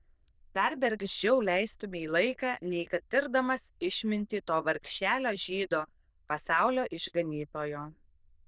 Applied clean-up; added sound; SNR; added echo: neural diffusion model UNIVERSE++.